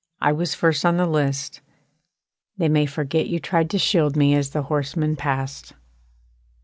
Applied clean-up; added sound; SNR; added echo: none; none; none; none.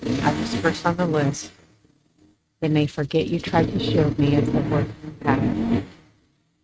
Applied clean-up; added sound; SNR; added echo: neural mask model RNNoise.